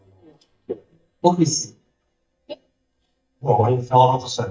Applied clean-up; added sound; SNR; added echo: neural mask model DeepFilterNet 3.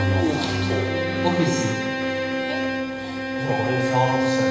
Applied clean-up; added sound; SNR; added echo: none; Bowed string instrument; 0 dB; reverberation time 1.0 s.